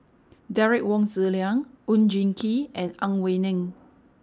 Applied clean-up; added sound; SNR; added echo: none; none; none; none.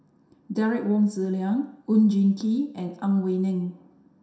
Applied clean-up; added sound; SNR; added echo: none; none; none; reverberation time 0.7 s.